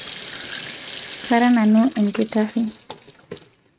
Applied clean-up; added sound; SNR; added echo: neural mask model RNNoise.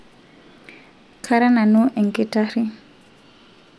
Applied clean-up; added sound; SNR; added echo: none; none; none; none.